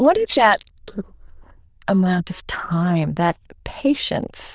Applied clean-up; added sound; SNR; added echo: neural diffusion model UNIVERSE++.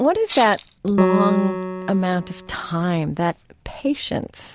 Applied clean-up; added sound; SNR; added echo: none; Rattle (instrument) + Piano; 4 dB; none.